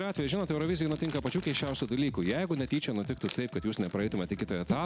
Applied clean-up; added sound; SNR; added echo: none; Crumpling, crinkling; 13 dB; none.